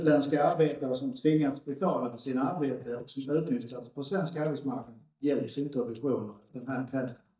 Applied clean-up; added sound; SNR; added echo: neural mask model DeepFilterNet 3.